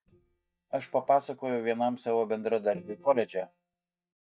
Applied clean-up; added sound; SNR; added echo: neural mask model DeepFilterNet 3.